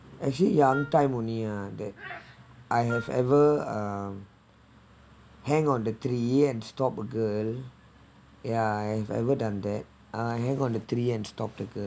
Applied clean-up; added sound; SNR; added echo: none; Wind instrument, woodwind instrument; 14 dB; none.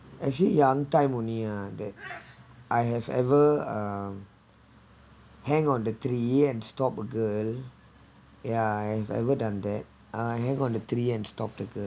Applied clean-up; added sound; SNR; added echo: none; none; none; none.